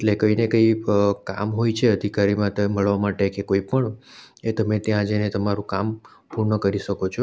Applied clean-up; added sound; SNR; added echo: none; none; none; none.